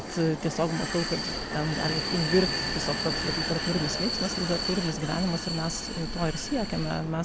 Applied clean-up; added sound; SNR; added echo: none; Vehicle; 2 dB; none.